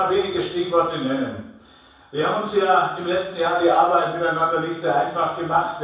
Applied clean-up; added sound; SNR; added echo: none; none; none; reverberation time 0.7 s.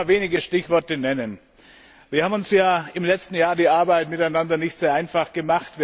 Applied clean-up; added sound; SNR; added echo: none; none; none; none.